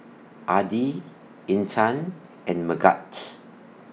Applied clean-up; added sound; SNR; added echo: none; none; none; none.